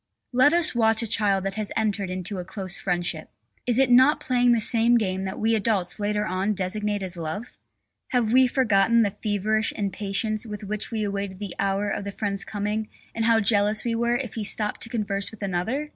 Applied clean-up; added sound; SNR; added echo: none; none; none; none.